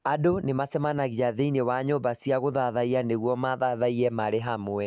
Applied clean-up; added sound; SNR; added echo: none; none; none; none.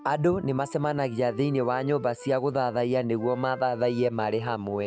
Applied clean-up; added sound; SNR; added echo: none; Wind instrument, woodwind instrument; 18 dB; none.